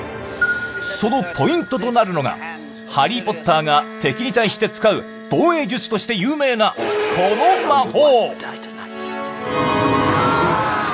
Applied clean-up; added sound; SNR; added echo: none; Wind instrument, woodwind instrument; 18 dB; none.